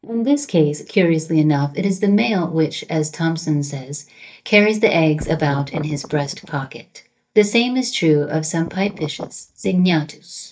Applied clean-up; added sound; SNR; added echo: neural mask model DeepFilterNet 3.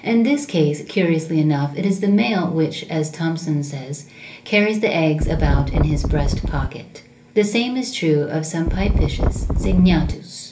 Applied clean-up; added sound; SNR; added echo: none; Wind; -1 dB; reverberation time 0.3 s.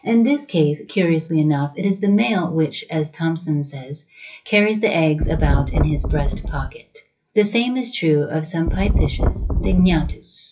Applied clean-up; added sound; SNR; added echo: classical method WPE with log-MMSE.